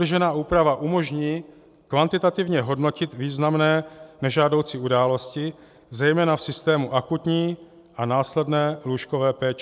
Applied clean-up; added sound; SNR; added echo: none; none; none; none.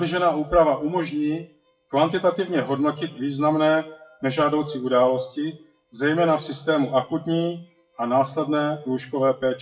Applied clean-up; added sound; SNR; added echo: classical method WPE with log-MMSE.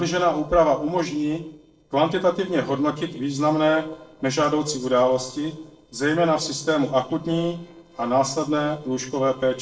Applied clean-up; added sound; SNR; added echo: neural separator model SepFormer DNS4.